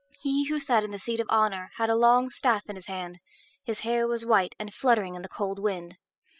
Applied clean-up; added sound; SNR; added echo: classical method spectral subtraction.